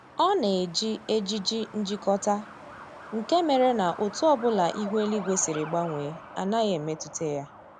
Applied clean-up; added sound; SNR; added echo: none; Truck; 15 dB; none.